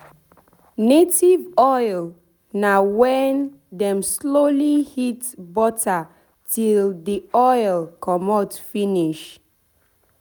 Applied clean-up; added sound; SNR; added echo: none; none; none; none.